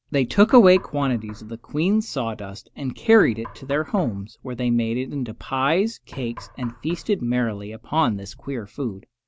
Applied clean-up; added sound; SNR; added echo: none; Knock; 19 dB; none.